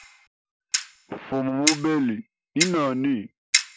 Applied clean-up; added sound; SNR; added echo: none; Clock; 3 dB; none.